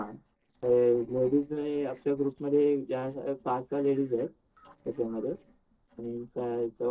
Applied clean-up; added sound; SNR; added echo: neural separator model SepFormer DNS4.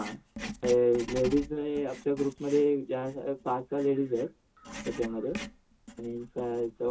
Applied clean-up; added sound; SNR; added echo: none; Writing; 14 dB; reverberation time 0.2 s.